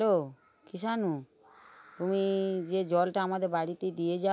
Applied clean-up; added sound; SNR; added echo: none; none; none; none.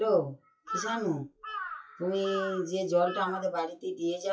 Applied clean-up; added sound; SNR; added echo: classical method WPE with log-MMSE.